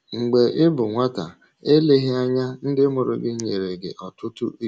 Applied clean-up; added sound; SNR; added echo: none; none; none; none.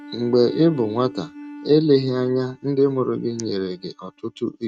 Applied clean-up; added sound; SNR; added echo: neural mask model RNNoise.